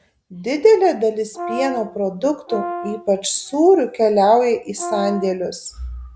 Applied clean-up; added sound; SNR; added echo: none; Brass instrument; 11 dB; none.